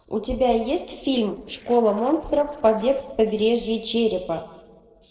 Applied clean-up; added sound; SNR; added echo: neural separator model SepFormer DNS4.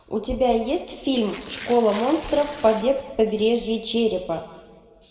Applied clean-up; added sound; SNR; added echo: none; Tearing; 14 dB; reverberation time 1.6 s.